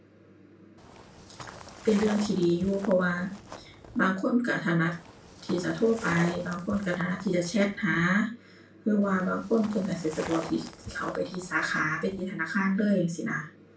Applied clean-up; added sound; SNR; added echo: none; Walk, footsteps; 14 dB; reverberation time 0.3 s.